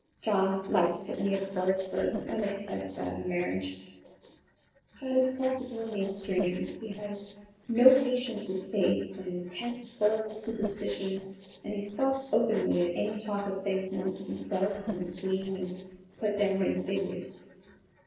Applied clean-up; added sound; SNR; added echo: neural separator model SepFormer DNS4.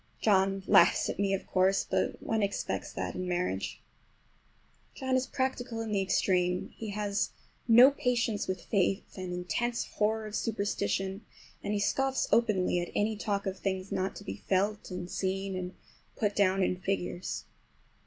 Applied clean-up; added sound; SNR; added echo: none; none; none; none.